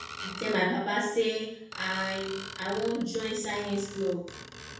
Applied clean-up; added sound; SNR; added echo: none; Screech; 12 dB; reverberation time 0.6 s.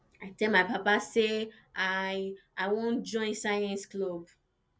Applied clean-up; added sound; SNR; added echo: none; none; none; none.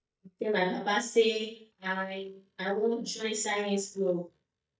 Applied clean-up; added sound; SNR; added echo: neural mask model DeepFilterNet 3.